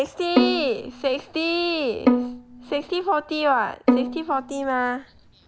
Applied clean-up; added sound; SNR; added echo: none; Bowed string instrument; 1 dB; none.